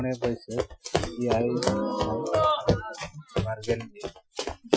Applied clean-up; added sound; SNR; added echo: classical method Wiener filter.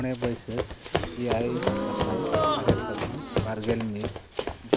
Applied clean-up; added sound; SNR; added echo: none; Gasp + Run; -4 dB; none.